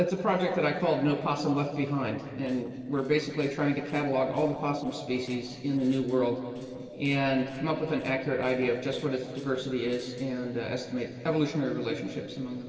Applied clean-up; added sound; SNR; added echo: neural separator model SepFormer DNS4.